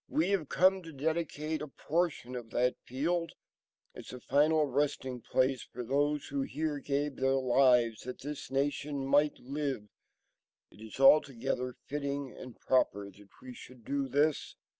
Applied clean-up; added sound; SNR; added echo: none; none; none; none.